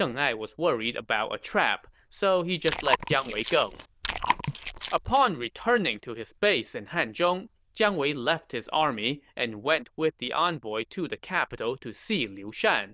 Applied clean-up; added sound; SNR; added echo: neural diffusion model UNIVERSE++.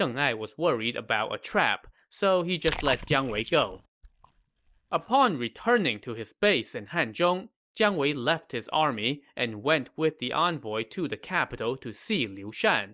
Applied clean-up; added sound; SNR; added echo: neural mask model DeepFilterNet 3.